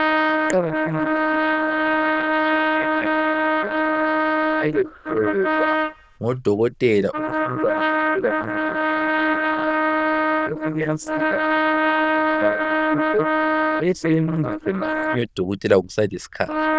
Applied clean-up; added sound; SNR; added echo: neural diffusion model UNIVERSE++.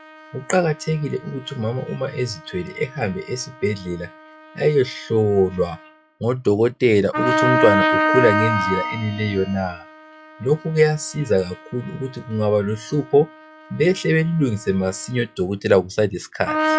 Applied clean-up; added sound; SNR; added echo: classical method log-MMSE.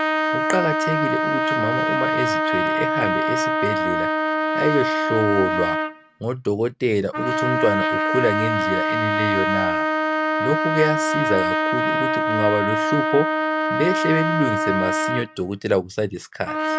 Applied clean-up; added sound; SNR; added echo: none; Trumpet; -3 dB; none.